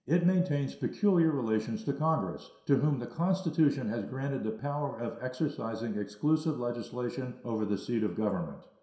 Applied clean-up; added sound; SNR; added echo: none; none; none; reverberation time 0.7 s.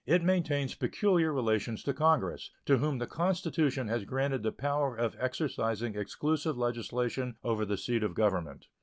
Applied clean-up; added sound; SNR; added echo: none; none; none; none.